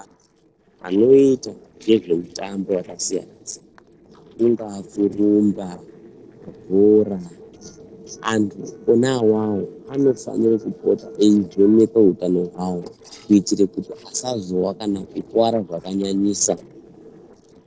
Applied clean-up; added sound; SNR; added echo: neural separator model SepFormer DNS4.